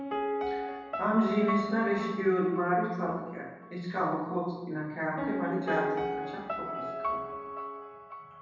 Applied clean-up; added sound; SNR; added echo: none; Piano; 5 dB; reverberation time 1.1 s.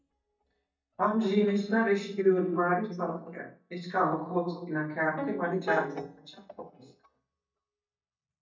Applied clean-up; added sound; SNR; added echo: neural mask model DeepFilterNet 3.